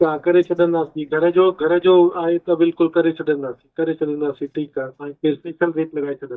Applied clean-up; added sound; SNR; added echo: neural mask model DeepFilterNet 3.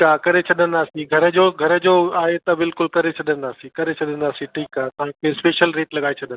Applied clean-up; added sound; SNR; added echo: none; none; none; none.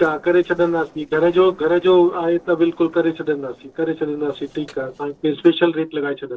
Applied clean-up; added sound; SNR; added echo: neural separator model SepFormer DNS4.